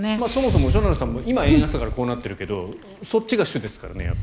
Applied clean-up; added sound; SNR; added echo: none; Bicycle; 3 dB; none.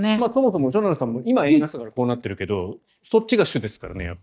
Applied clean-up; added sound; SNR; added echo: neural mask model DeepFilterNet 3.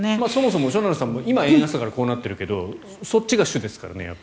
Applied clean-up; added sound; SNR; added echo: none; none; none; none.